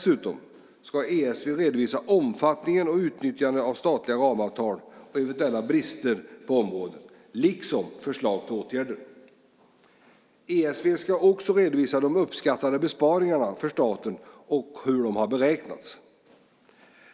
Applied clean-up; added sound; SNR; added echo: none; none; none; none.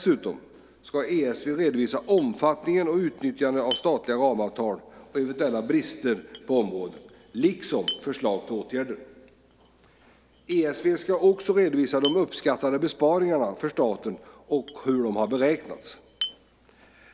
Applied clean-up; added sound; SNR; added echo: none; Chink, clink; 18 dB; none.